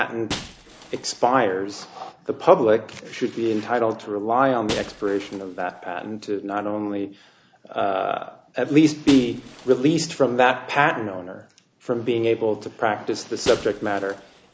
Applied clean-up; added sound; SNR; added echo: none; Shatter; 18 dB; none.